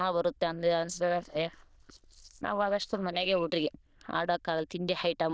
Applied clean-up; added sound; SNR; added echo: neural diffusion model UNIVERSE++.